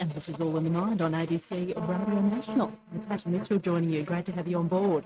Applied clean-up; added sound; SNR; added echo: neural mask model RNNoise.